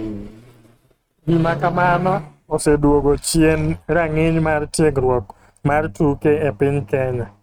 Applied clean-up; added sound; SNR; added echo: neural mask model RNNoise.